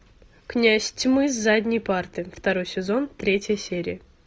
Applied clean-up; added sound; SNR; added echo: none; none; none; none.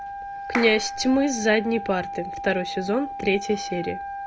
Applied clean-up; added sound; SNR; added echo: none; Wind instrument, woodwind instrument + Clapping; 8 dB; none.